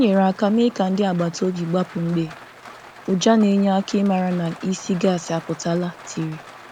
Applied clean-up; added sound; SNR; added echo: none; Rain; 20 dB; none.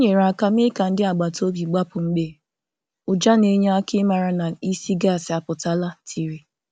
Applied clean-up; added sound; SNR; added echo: none; none; none; none.